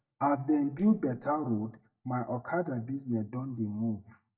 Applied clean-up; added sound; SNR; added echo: neural mask model DeepFilterNet 3.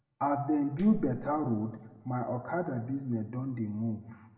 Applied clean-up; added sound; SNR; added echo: none; Clapping; 13 dB; reverberation time 1.1 s.